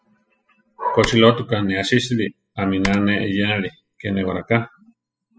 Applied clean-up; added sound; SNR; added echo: classical method spectral subtraction.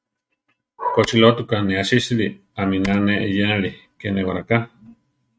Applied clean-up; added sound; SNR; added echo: neural mask model RNNoise.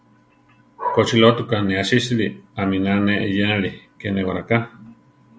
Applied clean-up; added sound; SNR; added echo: none; none; none; none.